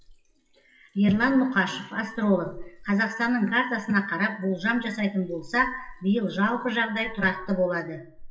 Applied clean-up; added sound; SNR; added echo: classical method WPE with log-MMSE.